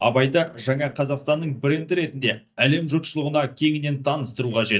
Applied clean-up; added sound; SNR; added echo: neural mask model DeepFilterNet 3.